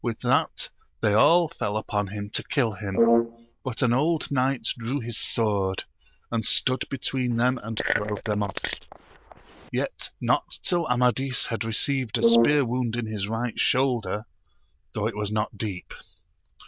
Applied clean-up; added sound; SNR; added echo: neural diffusion model UNIVERSE++.